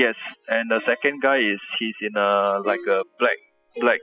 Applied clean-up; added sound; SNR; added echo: classical method spectral subtraction.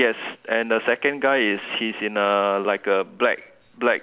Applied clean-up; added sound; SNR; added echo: none; none; none; none.